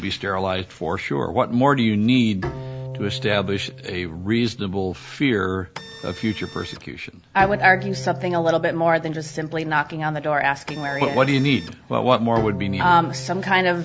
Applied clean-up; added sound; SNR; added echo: none; Bowed string instrument + Printer; 14 dB; none.